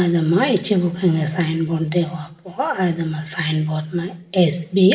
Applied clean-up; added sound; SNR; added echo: none; none; none; reverberation time 1.0 s.